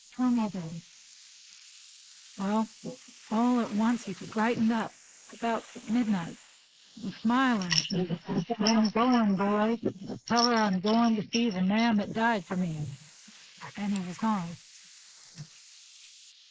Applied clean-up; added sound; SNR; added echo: neural mask model Resemble Enhance denoiser.